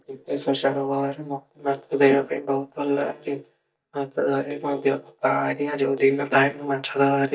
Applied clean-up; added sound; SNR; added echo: neural mask model DeepFilterNet 3.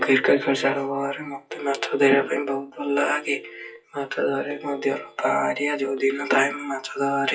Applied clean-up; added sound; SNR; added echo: classical method WPE with log-MMSE.